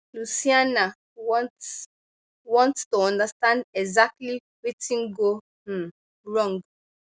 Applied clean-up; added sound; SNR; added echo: none; none; none; none.